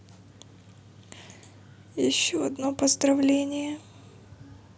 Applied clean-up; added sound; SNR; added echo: none; none; none; none.